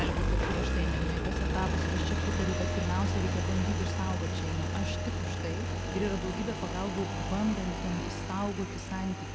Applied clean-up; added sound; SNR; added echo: none; Engine; -4 dB; none.